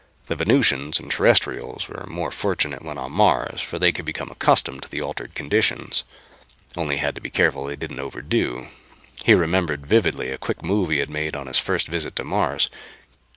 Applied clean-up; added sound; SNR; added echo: none; none; none; none.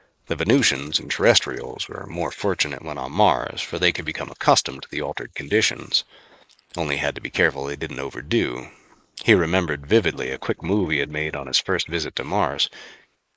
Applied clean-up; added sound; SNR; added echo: neural mask model Resemble Enhance denoiser.